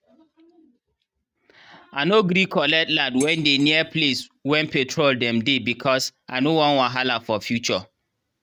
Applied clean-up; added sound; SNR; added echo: neural mask model RNNoise.